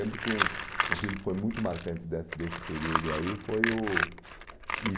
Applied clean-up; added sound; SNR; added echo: none; Tools; 0 dB; none.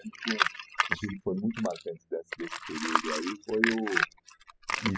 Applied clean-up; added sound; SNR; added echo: classical method spectral subtraction.